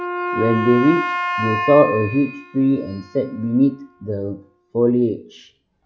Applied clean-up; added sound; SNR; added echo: classical method log-MMSE.